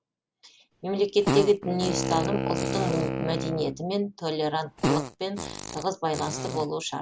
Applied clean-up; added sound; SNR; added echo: none; Wind instrument, woodwind instrument + Fart; 3 dB; none.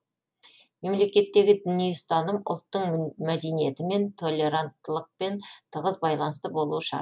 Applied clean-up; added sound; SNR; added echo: none; none; none; none.